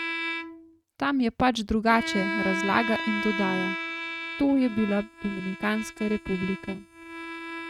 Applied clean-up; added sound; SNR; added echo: neural mask model RNNoise.